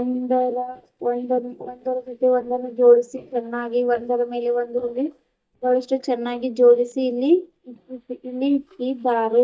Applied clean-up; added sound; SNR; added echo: neural mask model DeepFilterNet 3.